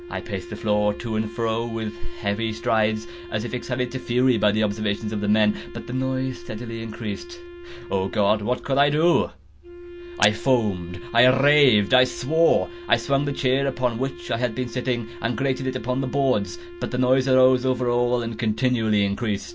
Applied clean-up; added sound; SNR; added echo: none; Wind instrument, woodwind instrument; 16 dB; none.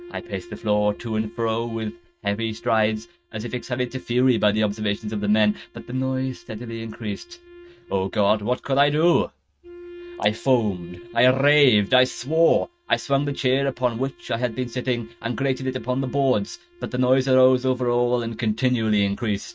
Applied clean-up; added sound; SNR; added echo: neural mask model RNNoise.